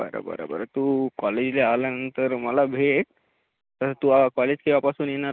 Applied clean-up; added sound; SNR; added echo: none; none; none; none.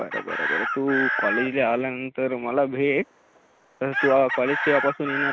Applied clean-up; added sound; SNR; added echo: none; Chicken, rooster; 4 dB; none.